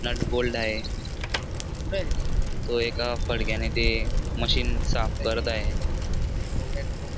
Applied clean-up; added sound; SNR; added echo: none; Bicycle; -5 dB; none.